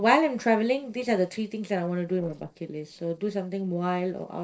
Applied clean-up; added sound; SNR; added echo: neural separator model SepFormer DNS4.